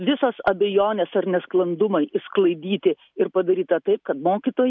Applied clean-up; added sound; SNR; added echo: none; none; none; none.